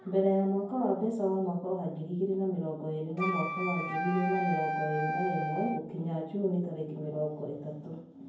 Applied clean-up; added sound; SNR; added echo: none; Wind instrument, woodwind instrument; 2 dB; reverberation time 0.9 s.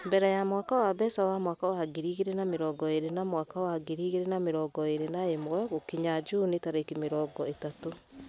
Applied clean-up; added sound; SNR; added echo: none; none; none; none.